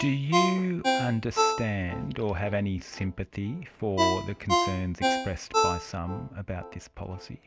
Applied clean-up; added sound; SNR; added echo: none; Ringtone; 0 dB; none.